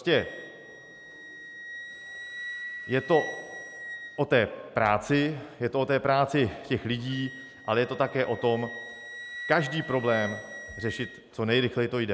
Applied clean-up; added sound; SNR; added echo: none; Wind instrument, woodwind instrument; 13 dB; none.